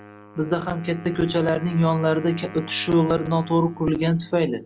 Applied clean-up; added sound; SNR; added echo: none; Wind instrument, woodwind instrument; 18 dB; none.